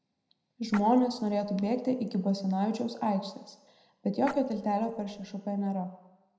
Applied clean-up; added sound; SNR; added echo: none; Splash, splatter; 17 dB; reverberation time 0.7 s.